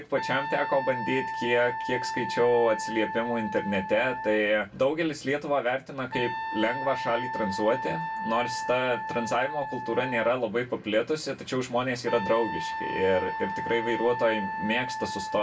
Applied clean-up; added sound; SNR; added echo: none; Wind instrument, woodwind instrument; 6 dB; reverberation time 0.2 s.